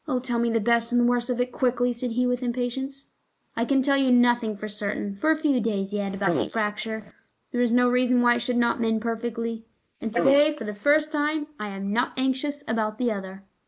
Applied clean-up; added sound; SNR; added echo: neural mask model Resemble Enhance denoiser.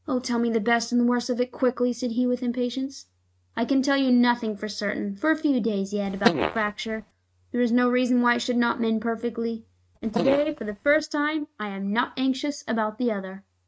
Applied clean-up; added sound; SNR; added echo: neural mask model RNNoise.